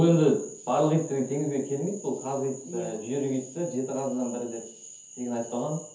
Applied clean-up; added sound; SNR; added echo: none; Frog; 18 dB; reverberation time 0.5 s.